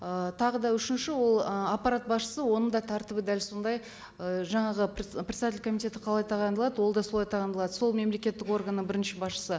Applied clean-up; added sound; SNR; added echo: none; none; none; none.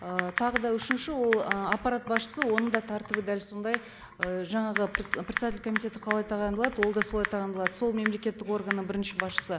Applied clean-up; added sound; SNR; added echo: none; Typing; 5 dB; none.